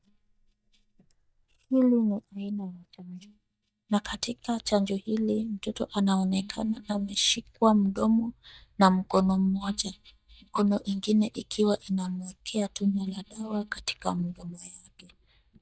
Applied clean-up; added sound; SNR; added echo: neural mask model DeepFilterNet 3.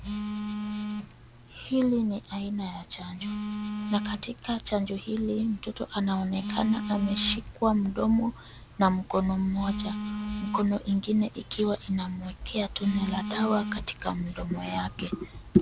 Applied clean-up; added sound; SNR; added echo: none; Telephone; 8 dB; none.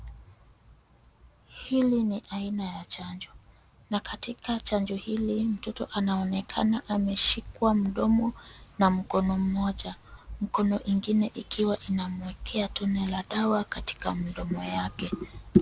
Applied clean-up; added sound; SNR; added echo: none; none; none; none.